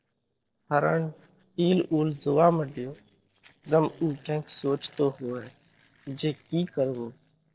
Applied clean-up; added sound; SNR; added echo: neural separator model SepFormer DNS4.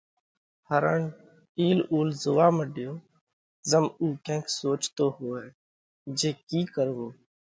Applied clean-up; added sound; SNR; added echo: none; none; none; none.